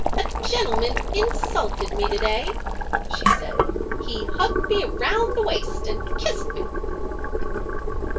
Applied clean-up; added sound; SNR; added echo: none; Boiling; -3 dB; reverberation time 0.2 s.